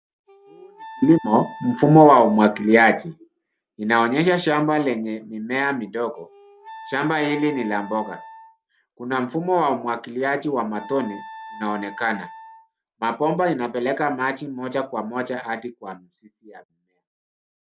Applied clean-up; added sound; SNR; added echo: none; Wind instrument, woodwind instrument; 19 dB; none.